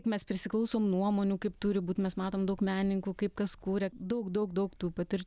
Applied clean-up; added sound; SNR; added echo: none; none; none; none.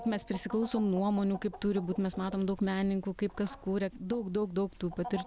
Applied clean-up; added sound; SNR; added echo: none; Chicken, rooster; 17 dB; none.